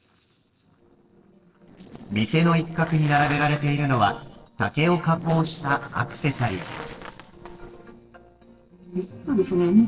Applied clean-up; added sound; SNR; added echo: neural separator model SepFormer DNS4.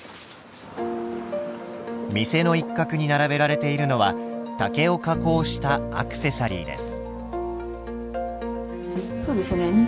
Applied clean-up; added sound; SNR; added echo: none; none; none; none.